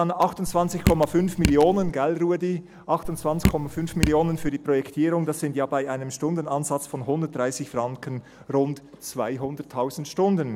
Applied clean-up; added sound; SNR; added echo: none; Drip; 2 dB; none.